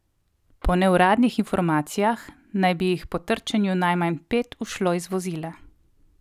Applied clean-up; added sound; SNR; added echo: none; none; none; none.